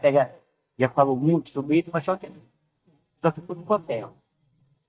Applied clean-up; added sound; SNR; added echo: neural mask model DeepFilterNet 3.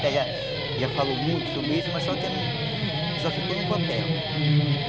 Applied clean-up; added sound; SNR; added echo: none; Guitar; -5 dB; none.